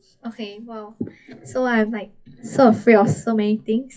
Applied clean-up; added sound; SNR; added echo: classical method WPE with log-MMSE.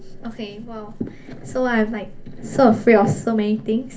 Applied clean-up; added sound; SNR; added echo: none; Chewing, mastication / Livestock, farm animals, working animals; 17 dB; reverberation time 0.3 s.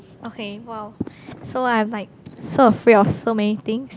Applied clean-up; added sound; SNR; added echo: none; none; none; none.